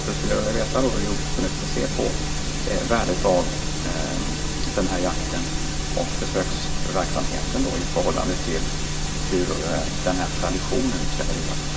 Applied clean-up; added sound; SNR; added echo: none; Musical instrument; 16 dB; reverberation time 1.8 s.